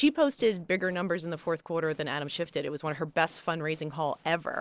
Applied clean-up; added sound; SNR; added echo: neural separator model SepFormer DNS4.